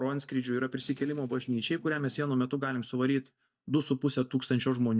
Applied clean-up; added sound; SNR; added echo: neural mask model DeepFilterNet 3.